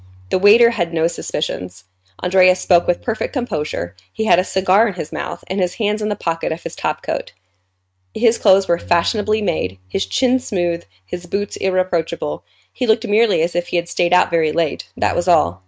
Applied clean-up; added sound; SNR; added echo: neural mask model RNNoise.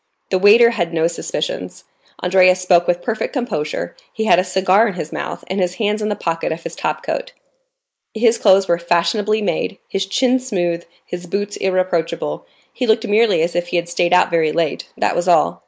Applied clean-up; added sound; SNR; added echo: neural mask model Resemble Enhance denoiser.